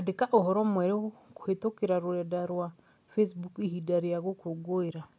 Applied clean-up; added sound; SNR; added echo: none; none; none; none.